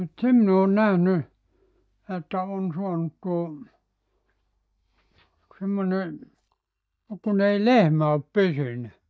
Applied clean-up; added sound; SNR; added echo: neural mask model DeepFilterNet 3.